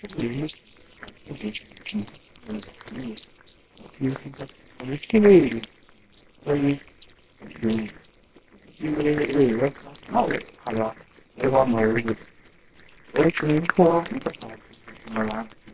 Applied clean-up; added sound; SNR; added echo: neural separator model SepFormer WHAMR!.